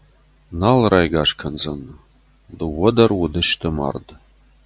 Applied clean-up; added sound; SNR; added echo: none; none; none; none.